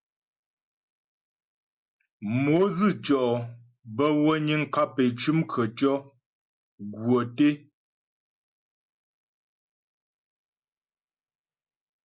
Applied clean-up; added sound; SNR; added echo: none; none; none; none.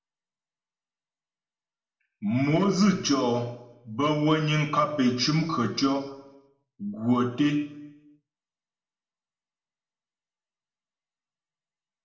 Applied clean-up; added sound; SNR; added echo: none; none; none; reverberation time 0.8 s.